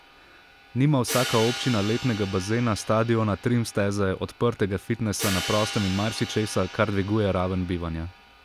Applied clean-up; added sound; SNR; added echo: none; Hi-hat; 11 dB; none.